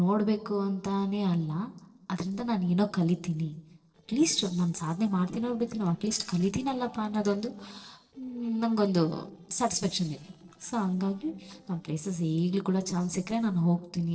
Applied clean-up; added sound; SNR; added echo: neural separator model SepFormer DNS4.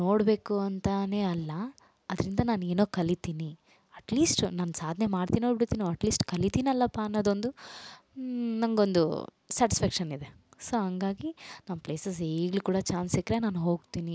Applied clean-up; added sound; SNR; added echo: none; none; none; none.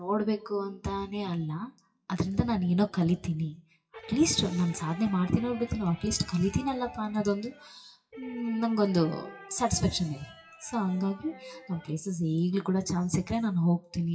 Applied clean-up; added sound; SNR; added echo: classical method WPE with log-MMSE.